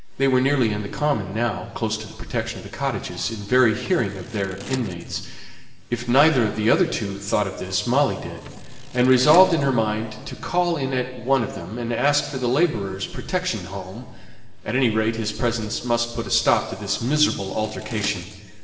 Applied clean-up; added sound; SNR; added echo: none; Scissors; 17 dB; reverberation time 2.0 s.